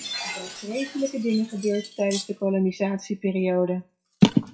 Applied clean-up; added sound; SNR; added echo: classical method WPE with log-MMSE.